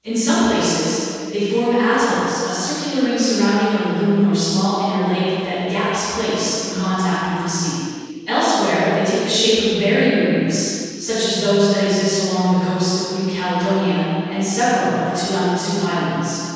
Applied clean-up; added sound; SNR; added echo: none; none; none; reverberation time 2.1 s.